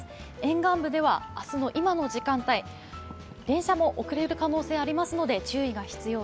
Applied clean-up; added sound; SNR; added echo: none; none; none; none.